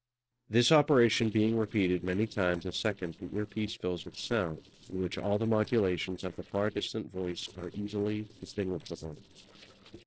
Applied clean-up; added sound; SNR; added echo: neural separator model SepFormer DNS4.